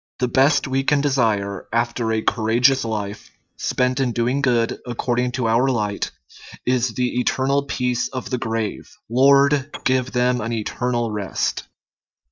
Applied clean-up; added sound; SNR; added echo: neural mask model DeepFilterNet 3.